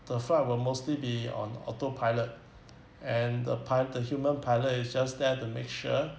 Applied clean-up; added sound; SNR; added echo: none; none; none; none.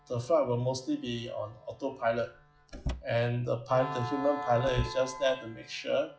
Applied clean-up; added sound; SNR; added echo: classical method log-MMSE.